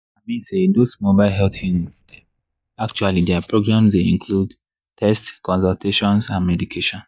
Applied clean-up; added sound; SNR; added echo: neural mask model DeepFilterNet 3.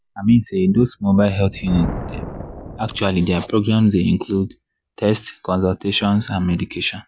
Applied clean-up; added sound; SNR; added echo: none; Thunder; 15 dB; none.